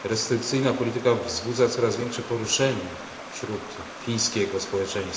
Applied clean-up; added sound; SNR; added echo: none; Stream; 13 dB; reverberation time 0.8 s.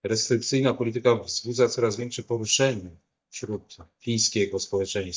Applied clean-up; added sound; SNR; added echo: neural mask model DeepFilterNet 3.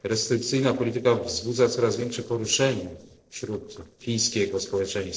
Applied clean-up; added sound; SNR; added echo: neural separator model SepFormer DNS4.